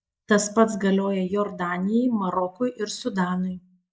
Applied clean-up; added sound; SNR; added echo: neural mask model Resemble Enhance denoiser.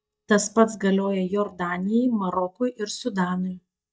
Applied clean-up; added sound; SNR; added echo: neural mask model DeepFilterNet 3.